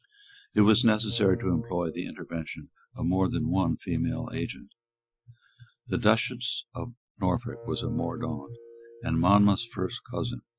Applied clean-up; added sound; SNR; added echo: classical method Wiener filter.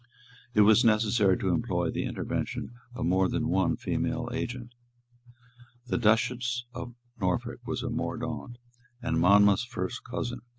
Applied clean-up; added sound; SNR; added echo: none; none; none; none.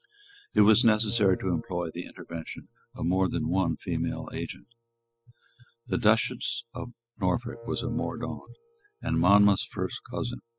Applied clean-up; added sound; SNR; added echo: classical method spectral subtraction.